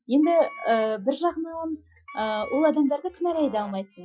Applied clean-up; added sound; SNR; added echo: classical method Wiener filter.